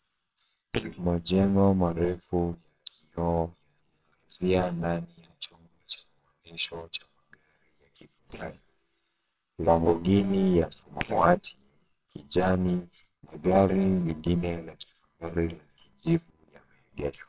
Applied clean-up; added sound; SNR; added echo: neural separator model SepFormer WHAMR!.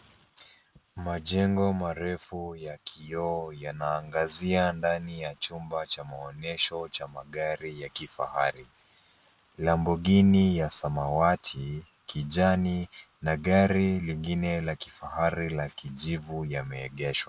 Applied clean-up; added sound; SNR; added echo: none; none; none; none.